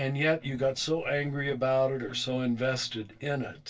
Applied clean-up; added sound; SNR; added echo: neural separator model SepFormer DNS4.